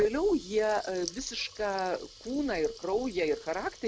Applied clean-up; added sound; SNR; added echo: none; Water tap, faucet / Liquid; 17 dB; none.